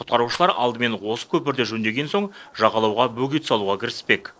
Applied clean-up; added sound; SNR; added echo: neural separator model SepFormer DNS4.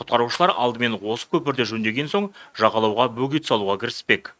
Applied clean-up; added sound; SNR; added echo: neural mask model RNNoise.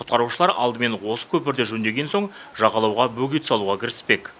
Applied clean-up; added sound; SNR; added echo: none; none; none; none.